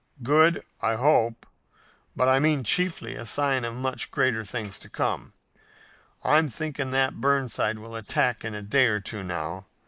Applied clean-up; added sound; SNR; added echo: neural mask model Resemble Enhance denoiser.